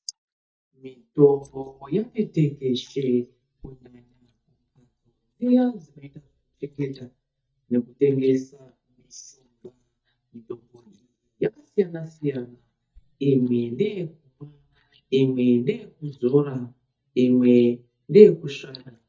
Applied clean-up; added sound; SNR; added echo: neural mask model DeepFilterNet 3.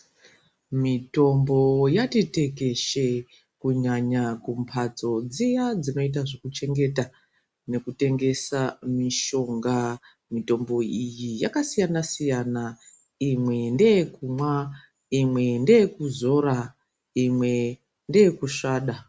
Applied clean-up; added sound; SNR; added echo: none; none; none; none.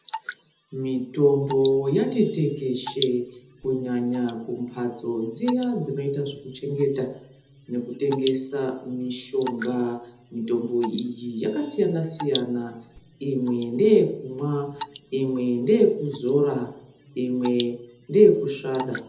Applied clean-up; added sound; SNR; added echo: none; Drip / Water; 13 dB; reverberation time 0.8 s.